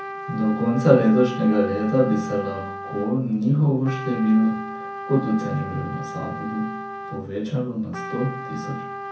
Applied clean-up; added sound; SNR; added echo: none; Trumpet; 11 dB; reverberation time 0.6 s.